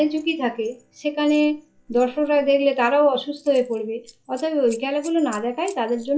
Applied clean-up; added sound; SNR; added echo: classical method log-MMSE.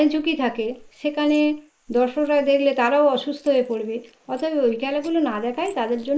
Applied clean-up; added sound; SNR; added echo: neural mask model Resemble Enhance denoiser.